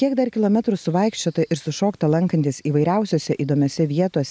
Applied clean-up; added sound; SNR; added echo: none; none; none; none.